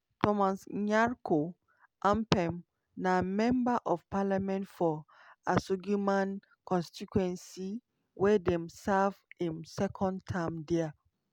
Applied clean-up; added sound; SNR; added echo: none; none; none; none.